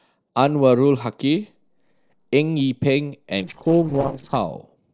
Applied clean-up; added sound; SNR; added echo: neural separator model SepFormer DNS4.